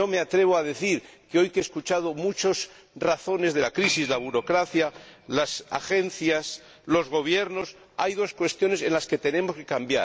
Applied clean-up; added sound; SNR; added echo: none; Piano; 19 dB; none.